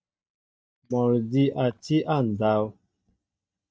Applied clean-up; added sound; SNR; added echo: neural mask model DeepFilterNet 3.